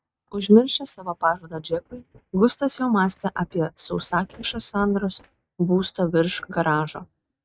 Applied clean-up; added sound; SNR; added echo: neural mask model RNNoise.